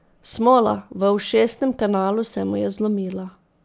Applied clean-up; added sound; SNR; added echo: none; none; none; none.